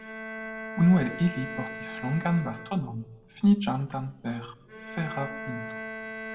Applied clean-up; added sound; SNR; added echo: none; Bowed string instrument; 11 dB; reverberation time 0.8 s.